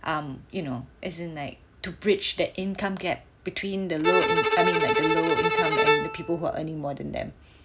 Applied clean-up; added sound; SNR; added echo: none; Bowed string instrument; -4 dB; none.